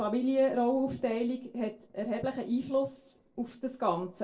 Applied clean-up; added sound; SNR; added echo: neural separator model SepFormer DNS4.